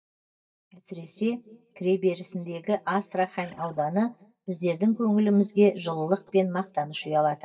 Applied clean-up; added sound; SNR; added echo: neural mask model DeepFilterNet 3.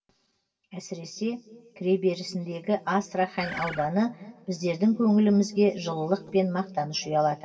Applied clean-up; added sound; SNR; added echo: none; Bird; 10 dB; reverberation time 2.7 s.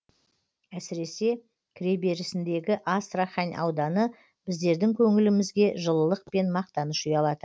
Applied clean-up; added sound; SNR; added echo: none; none; none; none.